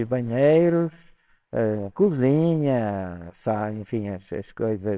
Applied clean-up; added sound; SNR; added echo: neural separator model SepFormer WHAMR!.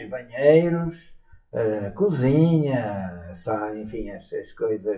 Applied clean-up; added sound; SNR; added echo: classical method WPE with log-MMSE.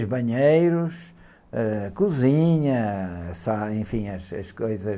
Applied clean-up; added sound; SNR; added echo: none; none; none; none.